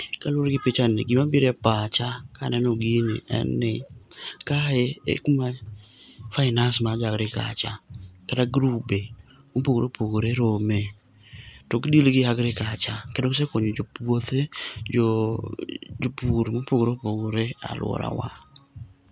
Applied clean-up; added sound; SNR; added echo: none; none; none; none.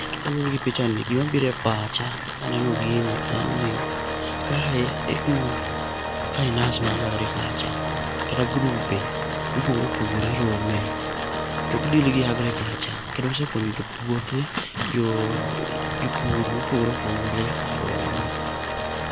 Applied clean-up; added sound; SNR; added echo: none; Tools + Organ; 2 dB; none.